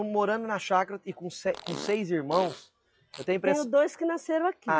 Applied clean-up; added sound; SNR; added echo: classical method log-MMSE.